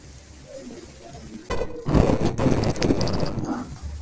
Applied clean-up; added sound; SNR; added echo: neural separator model SepFormer DNS4.